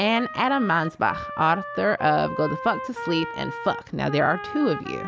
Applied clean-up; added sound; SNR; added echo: none; Trumpet; 10 dB; none.